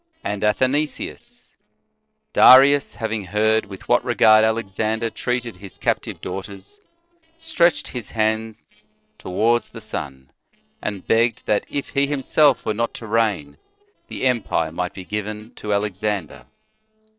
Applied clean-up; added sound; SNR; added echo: neural separator model SepFormer DNS4.